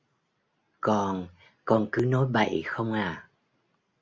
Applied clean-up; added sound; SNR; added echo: none; none; none; none.